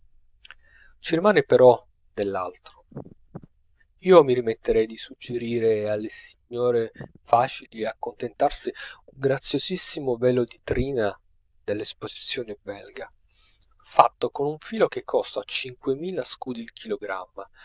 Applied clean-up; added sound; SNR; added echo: neural diffusion model UNIVERSE++.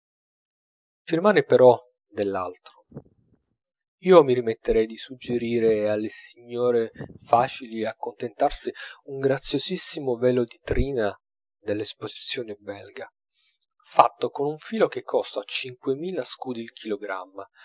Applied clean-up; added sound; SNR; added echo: neural mask model DeepFilterNet 3.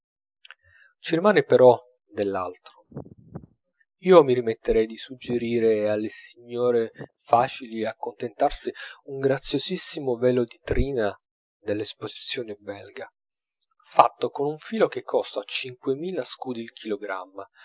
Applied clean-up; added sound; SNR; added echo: neural mask model Resemble Enhance denoiser.